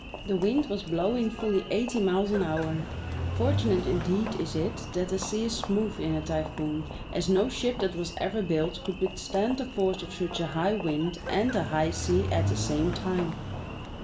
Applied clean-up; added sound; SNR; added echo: none; Engine; 6 dB; reverberation time 0.4 s.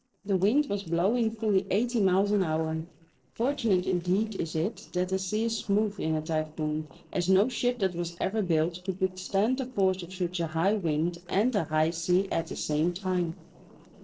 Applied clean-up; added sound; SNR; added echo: neural separator model SepFormer DNS4.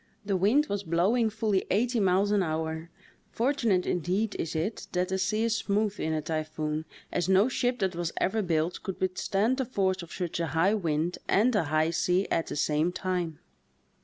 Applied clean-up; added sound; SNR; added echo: none; none; none; none.